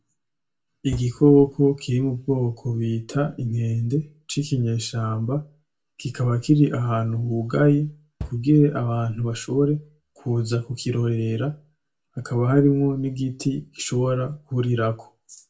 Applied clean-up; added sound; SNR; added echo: none; Bass drum; 20 dB; reverberation time 0.2 s.